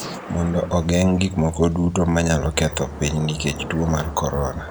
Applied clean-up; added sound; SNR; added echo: none; Thunder / Rain; 16 dB; none.